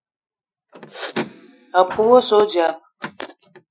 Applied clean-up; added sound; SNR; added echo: classical method Wiener filter.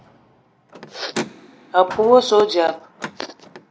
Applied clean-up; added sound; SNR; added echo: none; Car; 15 dB; none.